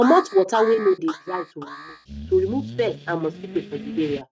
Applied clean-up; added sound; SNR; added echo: neural mask model RNNoise.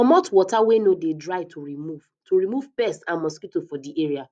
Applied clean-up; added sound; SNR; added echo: none; none; none; none.